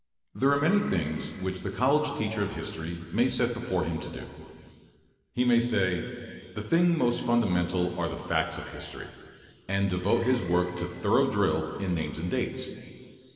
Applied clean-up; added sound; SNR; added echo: none; Burping, eructation; 19 dB; reverberation time 2.5 s.